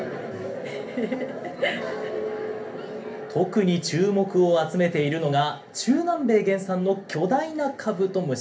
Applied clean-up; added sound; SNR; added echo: none; Chink, clink; 17 dB; reverberation time 0.3 s.